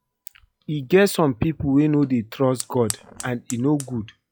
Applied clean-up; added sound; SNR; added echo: classical method log-MMSE.